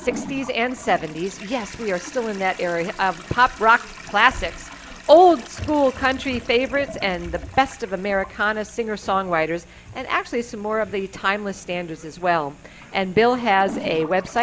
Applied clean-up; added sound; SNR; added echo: none; Toilet flush; 18 dB; none.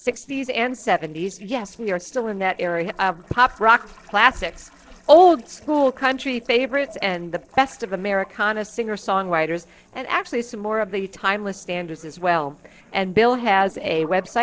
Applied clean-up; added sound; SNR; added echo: neural separator model SepFormer DNS4.